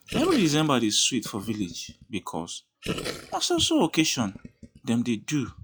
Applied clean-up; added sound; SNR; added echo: classical method log-MMSE.